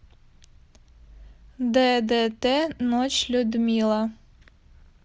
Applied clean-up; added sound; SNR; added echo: none; none; none; none.